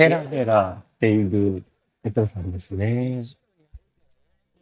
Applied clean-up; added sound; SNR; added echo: neural mask model DeepFilterNet 3.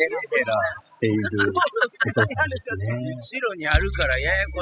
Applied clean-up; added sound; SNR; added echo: classical method spectral subtraction.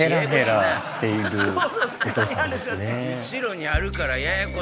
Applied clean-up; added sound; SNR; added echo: none; none; none; none.